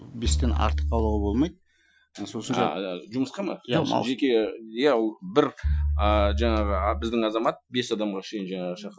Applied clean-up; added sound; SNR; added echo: classical method Wiener filter.